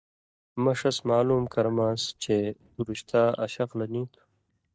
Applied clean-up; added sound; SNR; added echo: neural mask model DeepFilterNet 3.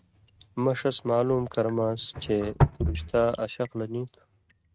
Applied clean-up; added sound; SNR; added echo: neural mask model RNNoise.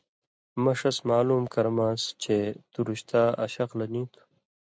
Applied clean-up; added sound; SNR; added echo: none; none; none; none.